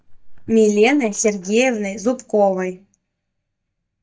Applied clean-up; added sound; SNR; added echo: neural mask model DeepFilterNet 3.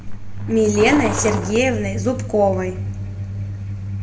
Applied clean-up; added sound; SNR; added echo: none; Truck; 6 dB; reverberation time 1.0 s.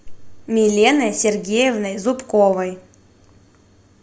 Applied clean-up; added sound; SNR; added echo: none; none; none; none.